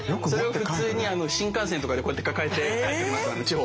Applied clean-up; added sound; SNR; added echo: none; none; none; none.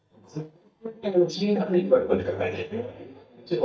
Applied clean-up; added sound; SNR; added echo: neural mask model DeepFilterNet 3.